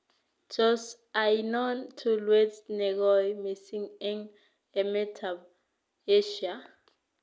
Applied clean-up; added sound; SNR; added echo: none; none; none; none.